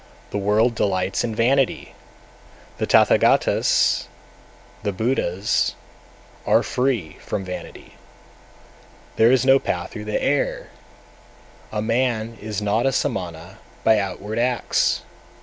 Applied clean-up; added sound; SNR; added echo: none; none; none; none.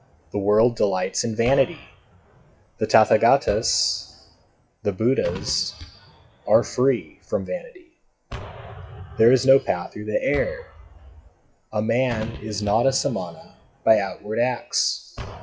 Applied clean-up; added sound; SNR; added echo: classical method WPE with log-MMSE.